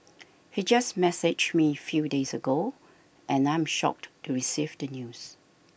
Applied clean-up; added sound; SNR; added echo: none; none; none; none.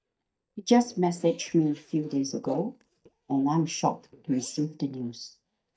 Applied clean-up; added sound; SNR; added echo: neural mask model DeepFilterNet 3.